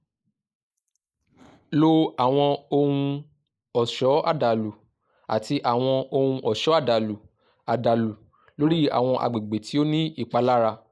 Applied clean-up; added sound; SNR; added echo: neural mask model Resemble Enhance denoiser.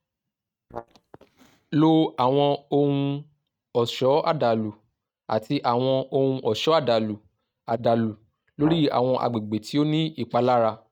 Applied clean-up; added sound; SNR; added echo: neural mask model RNNoise.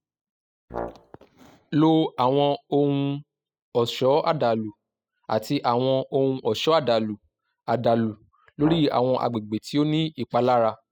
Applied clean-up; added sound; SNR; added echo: classical method spectral subtraction.